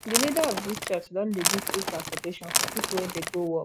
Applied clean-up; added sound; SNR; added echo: none; Crackle / Crushing / Wood; 0 dB; none.